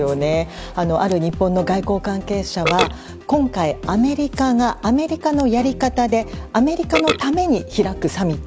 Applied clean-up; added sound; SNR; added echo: none; Burping, eructation; 12 dB; none.